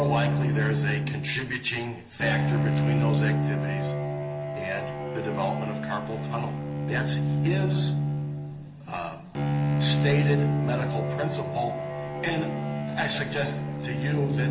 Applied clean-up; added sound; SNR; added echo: none; Bowed string instrument; -5 dB; reverberation time 0.3 s.